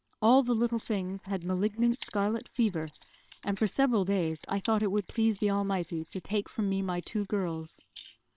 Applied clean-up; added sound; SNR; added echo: neural separator model SepFormer WHAM!.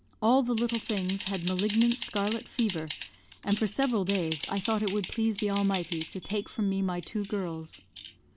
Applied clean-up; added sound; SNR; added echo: none; Typing; 12 dB; none.